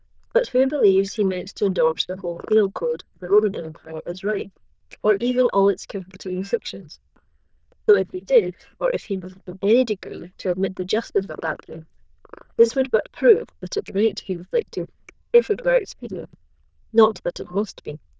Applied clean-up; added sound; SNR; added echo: neural diffusion model UNIVERSE++.